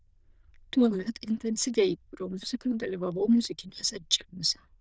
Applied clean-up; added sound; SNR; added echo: neural diffusion model UNIVERSE++.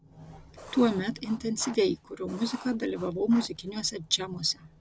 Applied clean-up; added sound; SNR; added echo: none; Writing; 18 dB; none.